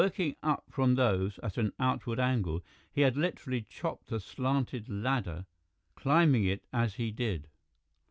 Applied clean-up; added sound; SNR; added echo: none; none; none; none.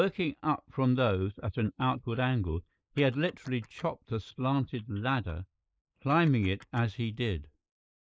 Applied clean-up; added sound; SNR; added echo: neural mask model Resemble Enhance denoiser.